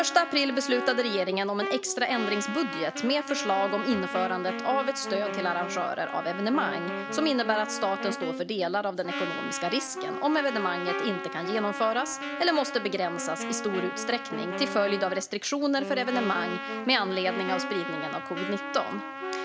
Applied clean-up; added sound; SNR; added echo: none; Wind instrument, woodwind instrument + Trumpet; 6 dB; none.